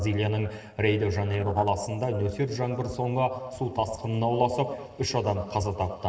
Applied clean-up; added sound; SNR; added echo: neural separator model SepFormer DNS4.